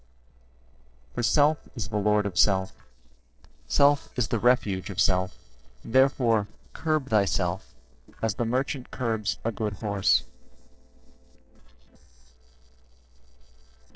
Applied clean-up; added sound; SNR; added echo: neural separator model SepFormer DNS4.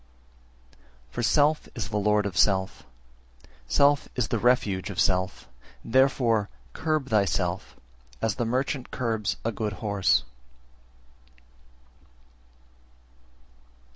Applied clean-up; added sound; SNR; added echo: none; none; none; none.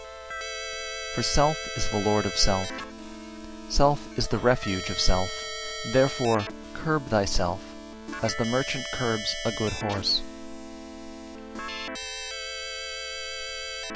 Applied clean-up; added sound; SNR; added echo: none; Keyboard (musical); 8 dB; none.